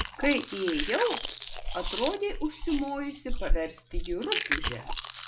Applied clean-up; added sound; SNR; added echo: none; Chewing, mastication; 0 dB; none.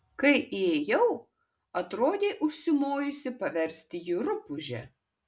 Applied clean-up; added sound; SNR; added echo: none; none; none; none.